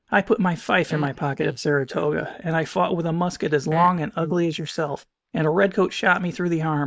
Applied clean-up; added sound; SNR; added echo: neural mask model Resemble Enhance denoiser.